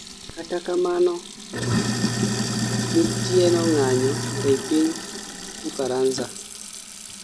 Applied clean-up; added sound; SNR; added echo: none; Sink (filling or washing); 3 dB; none.